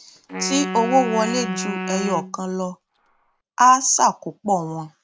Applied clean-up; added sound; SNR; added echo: none; Wind instrument, woodwind instrument; 8 dB; none.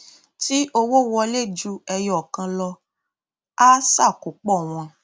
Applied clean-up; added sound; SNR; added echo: none; none; none; none.